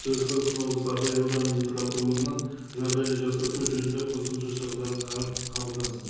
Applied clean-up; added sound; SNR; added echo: none; Keys jangling; 9 dB; reverberation time 1.3 s.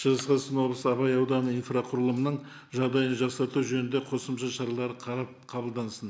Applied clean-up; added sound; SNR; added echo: none; none; none; none.